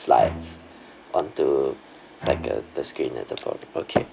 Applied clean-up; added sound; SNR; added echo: none; Bowed string instrument; 13 dB; none.